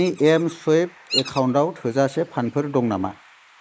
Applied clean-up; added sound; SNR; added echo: neural mask model Resemble Enhance denoiser.